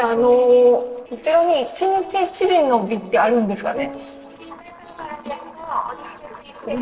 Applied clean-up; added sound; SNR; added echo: neural separator model SepFormer DNS4.